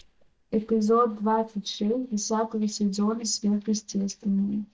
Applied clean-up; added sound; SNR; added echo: neural mask model DeepFilterNet 3.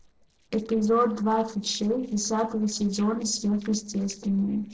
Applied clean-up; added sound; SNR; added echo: neural separator model SepFormer DNS4.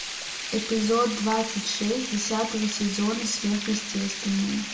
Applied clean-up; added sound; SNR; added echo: none; Water; 7 dB; reverberation time 0.8 s.